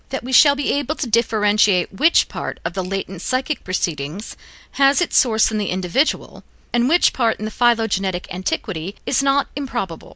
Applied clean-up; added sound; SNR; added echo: none; none; none; none.